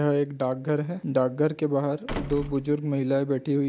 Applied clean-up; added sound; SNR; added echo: none; Slam; 12 dB; none.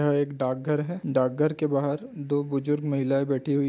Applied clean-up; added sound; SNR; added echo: none; none; none; none.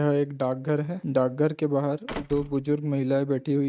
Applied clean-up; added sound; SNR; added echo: neural mask model RNNoise.